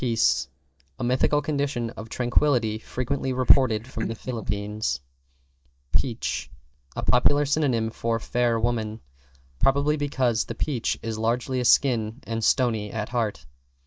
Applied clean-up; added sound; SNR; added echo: neural mask model DeepFilterNet 3.